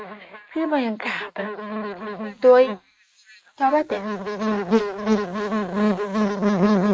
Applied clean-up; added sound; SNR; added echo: neural mask model Resemble Enhance denoiser.